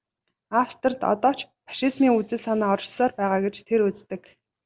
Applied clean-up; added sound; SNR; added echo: none; none; none; none.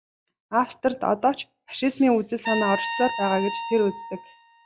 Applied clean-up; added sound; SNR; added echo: classical method log-MMSE.